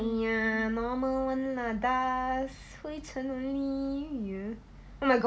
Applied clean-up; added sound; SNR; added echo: none; none; none; none.